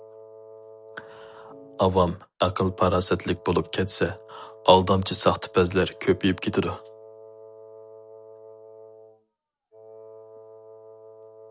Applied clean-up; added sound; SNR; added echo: none; Wind instrument, woodwind instrument + Piano; 20 dB; none.